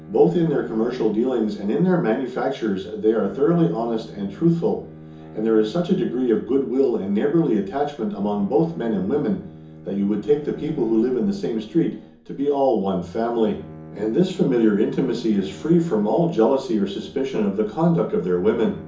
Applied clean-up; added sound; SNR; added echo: none; Bowed string instrument; 20 dB; reverberation time 0.7 s.